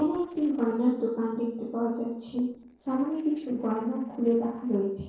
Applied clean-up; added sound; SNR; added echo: neural separator model SepFormer DNS4.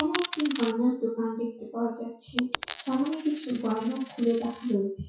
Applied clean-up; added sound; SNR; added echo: classical method WPE with log-MMSE.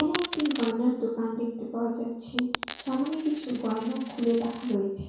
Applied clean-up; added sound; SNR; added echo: none; Coin (dropping); 7 dB; reverberation time 0.6 s.